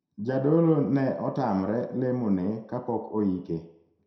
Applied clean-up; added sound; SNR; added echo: none; none; none; reverberation time 0.6 s.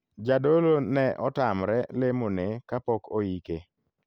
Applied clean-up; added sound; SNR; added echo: none; none; none; none.